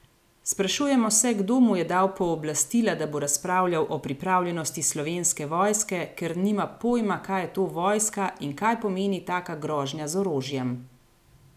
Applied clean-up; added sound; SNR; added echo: none; none; none; none.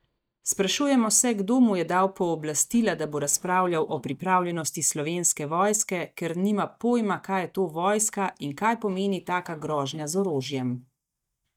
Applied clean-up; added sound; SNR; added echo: neural mask model DeepFilterNet 3.